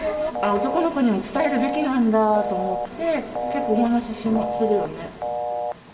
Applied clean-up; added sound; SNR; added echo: none; Telephone; 6 dB; reverberation time 2.1 s.